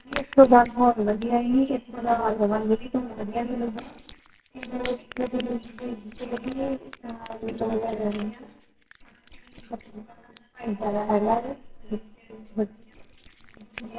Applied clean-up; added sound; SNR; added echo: neural separator model SepFormer WHAMR!.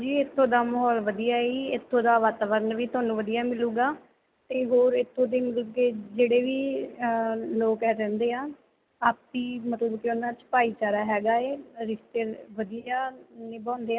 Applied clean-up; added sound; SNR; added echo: none; none; none; none.